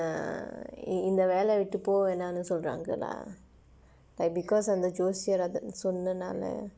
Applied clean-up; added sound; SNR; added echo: none; none; none; none.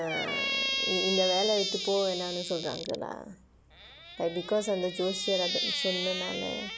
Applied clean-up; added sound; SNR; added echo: none; Squeak; 2 dB; none.